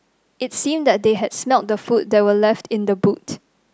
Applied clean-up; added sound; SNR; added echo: none; none; none; none.